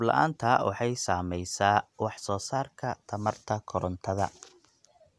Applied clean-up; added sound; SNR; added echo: none; none; none; none.